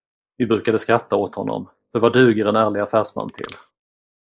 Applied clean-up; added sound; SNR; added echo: neural mask model Resemble Enhance denoiser.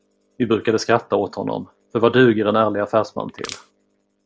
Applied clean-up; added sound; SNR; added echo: none; Crushing; 16 dB; none.